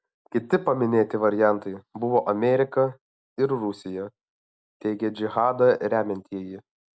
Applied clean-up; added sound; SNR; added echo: none; none; none; none.